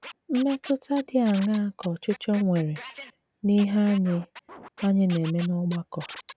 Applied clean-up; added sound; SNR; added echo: none; Scratching (performance technique); 19 dB; none.